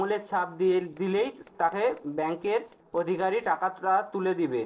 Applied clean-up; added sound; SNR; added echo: neural separator model SepFormer DNS4.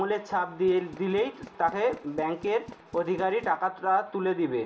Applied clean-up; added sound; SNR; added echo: none; Tools; 20 dB; reverberation time 1.7 s.